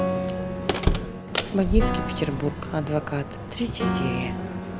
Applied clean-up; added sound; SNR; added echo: none; Piano + Slam; -2 dB; none.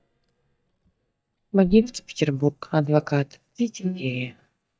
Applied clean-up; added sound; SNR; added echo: neural mask model DeepFilterNet 3.